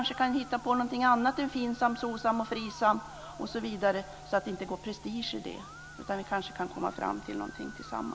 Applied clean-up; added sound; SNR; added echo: none; Musical instrument; 18 dB; none.